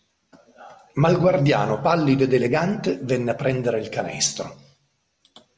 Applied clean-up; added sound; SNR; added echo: none; none; none; none.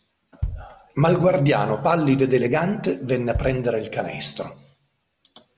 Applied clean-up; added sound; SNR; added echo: none; Bass drum; 13 dB; none.